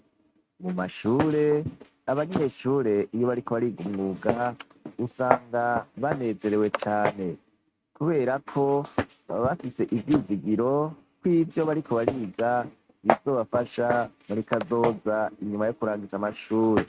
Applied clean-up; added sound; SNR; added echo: neural mask model RNNoise.